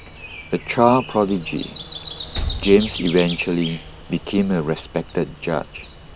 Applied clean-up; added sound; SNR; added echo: none; Breathing + Liquid; 11 dB; none.